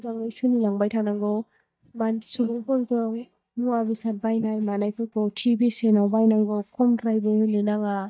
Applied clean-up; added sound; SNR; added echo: neural mask model DeepFilterNet 3.